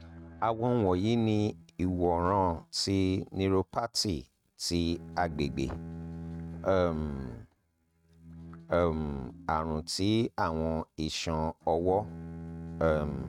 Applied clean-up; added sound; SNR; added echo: neural mask model RNNoise.